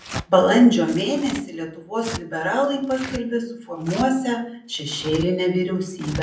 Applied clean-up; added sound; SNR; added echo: none; Tearing; 15 dB; reverberation time 0.6 s.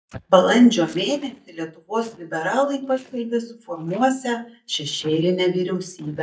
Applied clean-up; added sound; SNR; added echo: neural mask model DeepFilterNet 3.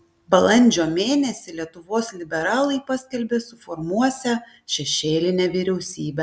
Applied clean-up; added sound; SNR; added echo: none; none; none; none.